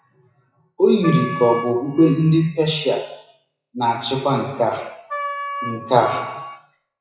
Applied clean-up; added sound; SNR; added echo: classical method WPE with log-MMSE.